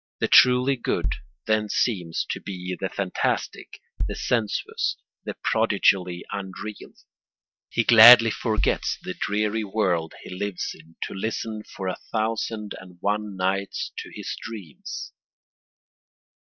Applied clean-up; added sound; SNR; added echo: neural mask model DeepFilterNet 3.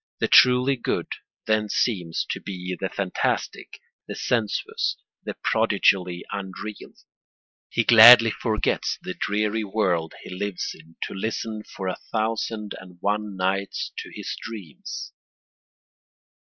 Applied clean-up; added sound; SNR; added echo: neural mask model Resemble Enhance denoiser.